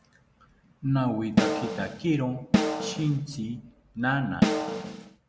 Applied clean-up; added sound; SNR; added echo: none; Snare drum; -4 dB; none.